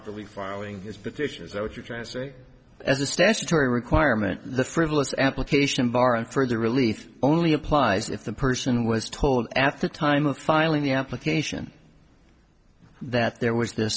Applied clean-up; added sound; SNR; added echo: none; none; none; none.